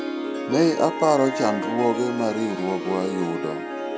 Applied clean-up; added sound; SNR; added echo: none; Harp; 5 dB; none.